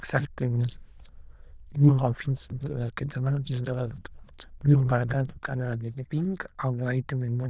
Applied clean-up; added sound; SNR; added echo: neural diffusion model UNIVERSE++.